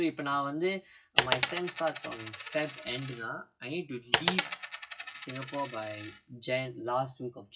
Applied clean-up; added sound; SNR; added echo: classical method WPE with log-MMSE.